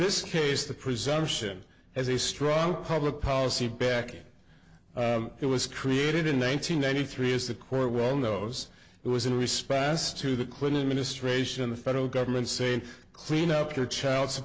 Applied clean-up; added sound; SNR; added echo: none; none; none; none.